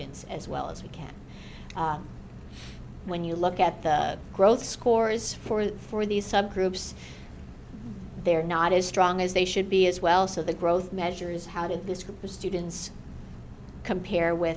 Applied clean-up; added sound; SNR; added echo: none; none; none; none.